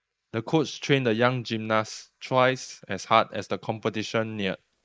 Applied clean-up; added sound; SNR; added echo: neural mask model Resemble Enhance denoiser.